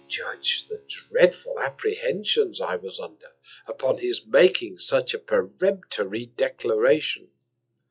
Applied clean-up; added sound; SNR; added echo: classical method log-MMSE.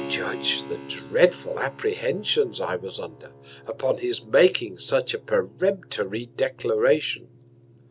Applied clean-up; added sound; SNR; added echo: none; Keyboard (musical); 17 dB; none.